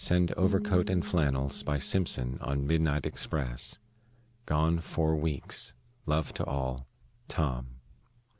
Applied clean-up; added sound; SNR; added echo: none; Piano; 11 dB; none.